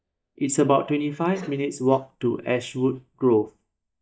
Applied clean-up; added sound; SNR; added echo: neural mask model DeepFilterNet 3.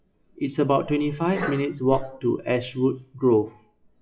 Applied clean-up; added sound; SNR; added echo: classical method WPE with log-MMSE.